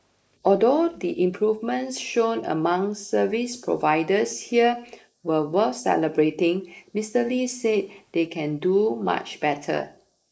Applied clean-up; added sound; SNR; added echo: neural mask model Resemble Enhance denoiser.